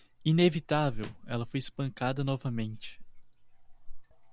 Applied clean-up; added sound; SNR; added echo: none; Cricket / Frog; 10 dB; none.